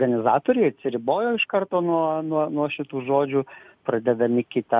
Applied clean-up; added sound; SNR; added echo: none; none; none; none.